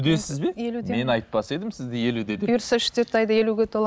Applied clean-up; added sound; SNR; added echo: none; none; none; none.